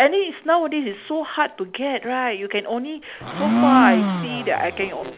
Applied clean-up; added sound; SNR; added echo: none; Domestic sounds, home sounds; -2 dB; none.